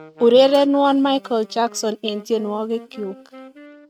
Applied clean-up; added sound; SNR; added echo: neural mask model RNNoise.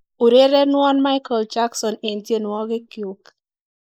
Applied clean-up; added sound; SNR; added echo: neural mask model Resemble Enhance denoiser.